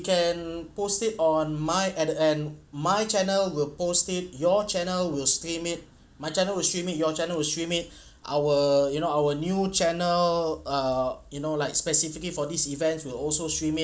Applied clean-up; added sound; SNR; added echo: none; none; none; none.